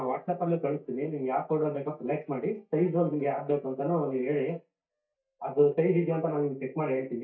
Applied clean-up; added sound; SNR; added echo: neural mask model DeepFilterNet 3.